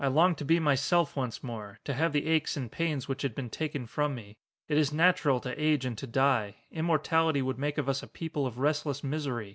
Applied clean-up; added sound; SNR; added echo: none; none; none; none.